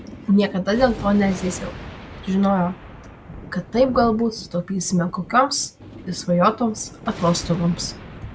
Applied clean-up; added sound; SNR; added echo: none; Thunder; 14 dB; none.